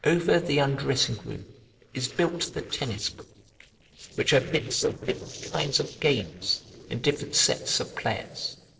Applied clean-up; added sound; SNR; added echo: neural separator model SepFormer DNS4.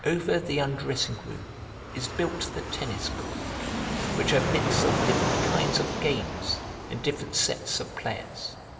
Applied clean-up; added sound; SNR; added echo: none; Fixed-wing aircraft, airplane; 0 dB; reverberation time 1.9 s.